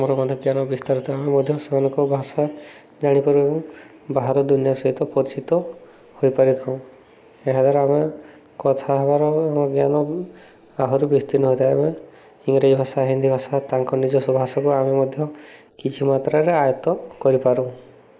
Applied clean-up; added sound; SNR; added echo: neural mask model Resemble Enhance denoiser.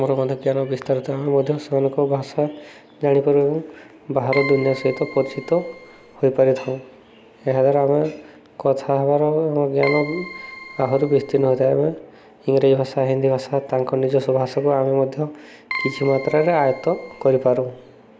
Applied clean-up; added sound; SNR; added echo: none; Keyboard (musical); 13 dB; none.